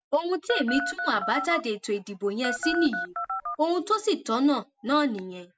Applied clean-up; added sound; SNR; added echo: none; Telephone; 4 dB; none.